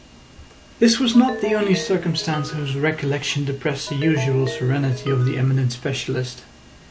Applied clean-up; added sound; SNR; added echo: none; Ringtone; 13 dB; none.